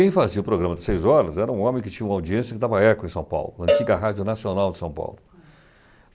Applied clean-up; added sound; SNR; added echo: none; Cowbell; 5 dB; none.